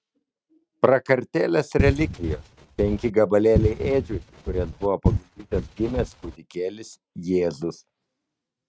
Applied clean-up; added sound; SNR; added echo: neural mask model RNNoise.